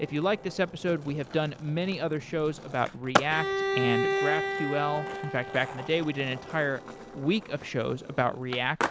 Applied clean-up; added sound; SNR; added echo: none; Skateboard + Bowed string instrument; 4 dB; none.